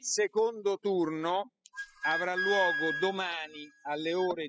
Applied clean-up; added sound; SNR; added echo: classical method spectral subtraction.